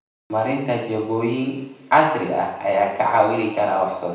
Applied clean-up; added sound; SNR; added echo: none; none; none; reverberation time 0.9 s.